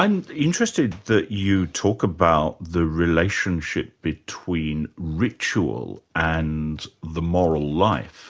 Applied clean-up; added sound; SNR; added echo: none; none; none; none.